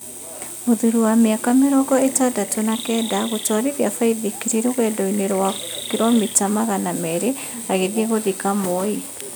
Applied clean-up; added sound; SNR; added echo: none; Chirp, tweet; 17 dB; none.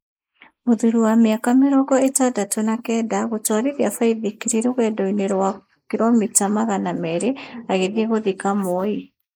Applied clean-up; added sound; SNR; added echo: neural mask model Resemble Enhance denoiser.